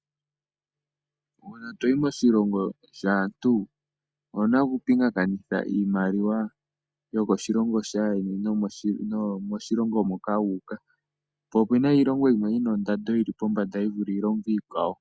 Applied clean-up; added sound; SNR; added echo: none; none; none; none.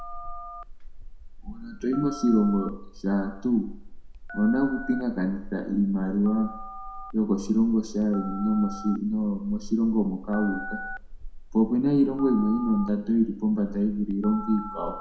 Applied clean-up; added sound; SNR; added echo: none; Telephone; 12 dB; reverberation time 0.6 s.